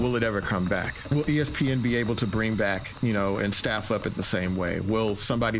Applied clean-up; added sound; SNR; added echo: none; Run + Fire; 14 dB; none.